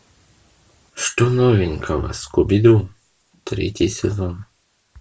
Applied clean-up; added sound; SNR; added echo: none; none; none; none.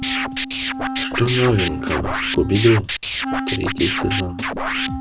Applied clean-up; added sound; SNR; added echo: none; Scratching (performance technique) + Wind instrument, woodwind instrument; 1 dB; none.